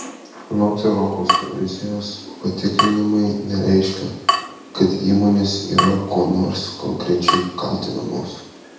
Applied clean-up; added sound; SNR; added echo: none; Drip / Water tap, faucet; 6 dB; reverberation time 0.8 s.